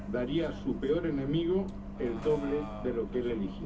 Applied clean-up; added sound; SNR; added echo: none; Bus; 8 dB; reverberation time 0.3 s.